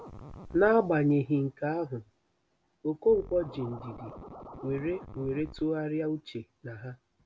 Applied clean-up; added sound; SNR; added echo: none; Scratching (performance technique); 18 dB; none.